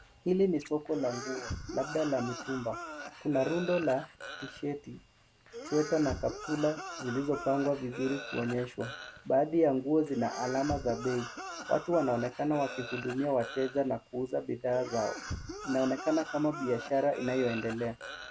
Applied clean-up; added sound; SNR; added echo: none; Cough; 11 dB; none.